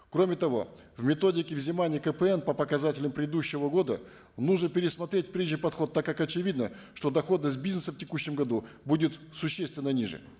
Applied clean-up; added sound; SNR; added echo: none; none; none; none.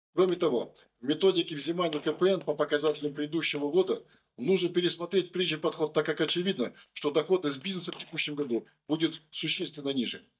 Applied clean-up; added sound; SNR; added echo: neural mask model DeepFilterNet 3.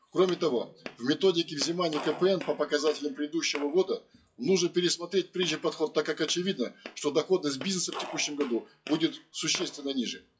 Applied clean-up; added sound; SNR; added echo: classical method WPE with log-MMSE.